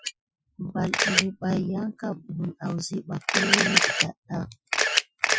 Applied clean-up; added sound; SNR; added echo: classical method Wiener filter.